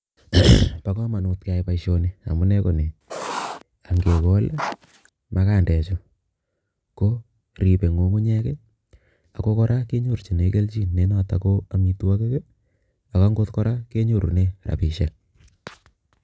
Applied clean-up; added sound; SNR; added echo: none; Writing; 11 dB; none.